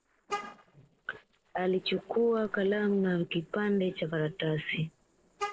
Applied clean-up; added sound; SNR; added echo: neural separator model SepFormer DNS4.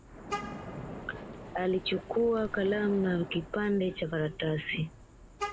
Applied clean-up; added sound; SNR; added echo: none; Splash, splatter + Vehicle horn, car horn, honking; 11 dB; none.